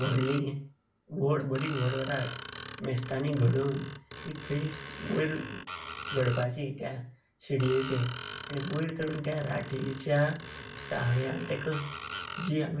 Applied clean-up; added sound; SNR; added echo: none; Screech; 11 dB; reverberation time 0.3 s.